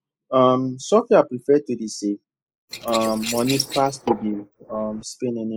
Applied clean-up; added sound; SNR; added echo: neural mask model Resemble Enhance denoiser.